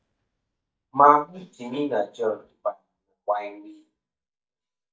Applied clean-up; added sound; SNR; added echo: neural mask model DeepFilterNet 3.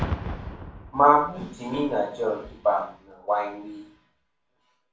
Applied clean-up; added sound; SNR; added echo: none; Boom; 12 dB; reverberation time 0.3 s.